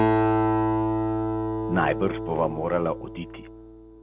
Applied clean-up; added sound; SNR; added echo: none; Acoustic guitar; -4 dB; none.